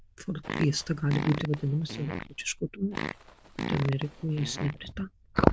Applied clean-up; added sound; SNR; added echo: neural diffusion model UNIVERSE++.